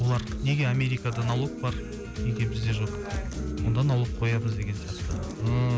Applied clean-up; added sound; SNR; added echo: none; Acoustic guitar; 10 dB; none.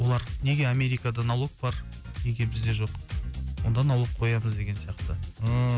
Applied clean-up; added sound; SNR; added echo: none; none; none; none.